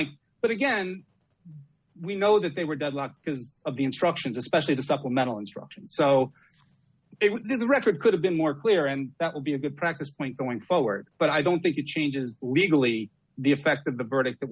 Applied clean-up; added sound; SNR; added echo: none; none; none; none.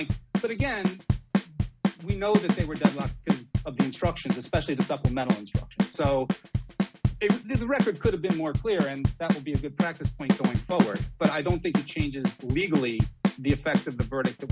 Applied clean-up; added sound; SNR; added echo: none; Bass drum / Snare drum / Drum kit; -3 dB; none.